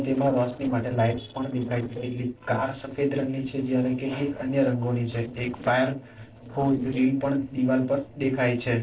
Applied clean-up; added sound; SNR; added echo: neural separator model SepFormer DNS4.